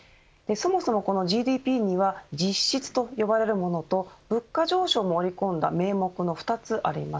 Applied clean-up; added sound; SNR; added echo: none; none; none; none.